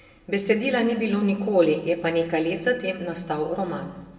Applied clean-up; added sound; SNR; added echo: none; none; none; reverberation time 0.8 s.